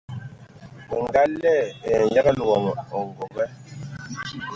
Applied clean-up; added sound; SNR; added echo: none; none; none; none.